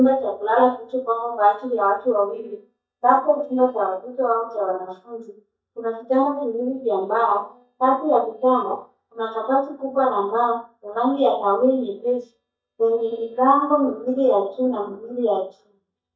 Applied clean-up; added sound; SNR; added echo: neural mask model DeepFilterNet 3.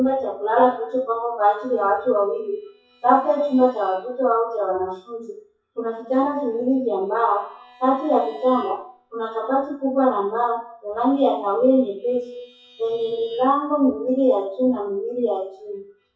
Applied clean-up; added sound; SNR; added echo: classical method WPE with log-MMSE.